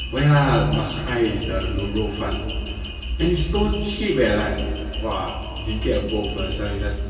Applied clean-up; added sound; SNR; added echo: none; Bell; 11 dB; reverberation time 2.4 s.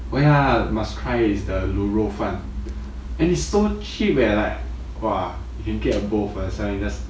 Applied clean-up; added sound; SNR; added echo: none; none; none; none.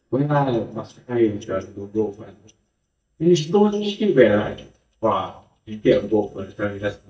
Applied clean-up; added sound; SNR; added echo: neural mask model DeepFilterNet 3.